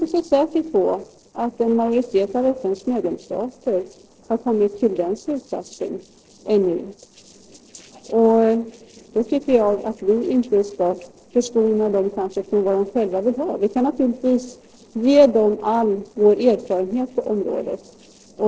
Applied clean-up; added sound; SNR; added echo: neural separator model SepFormer DNS4.